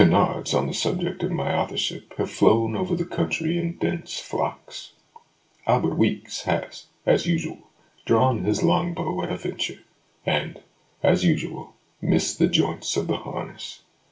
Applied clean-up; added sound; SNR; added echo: none; none; none; reverberation time 0.3 s.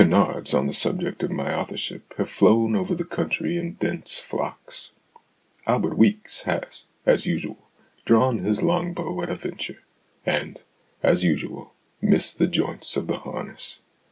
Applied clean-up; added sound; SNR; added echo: none; none; none; none.